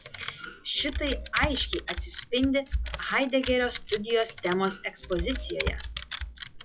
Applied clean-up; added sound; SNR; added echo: classical method log-MMSE.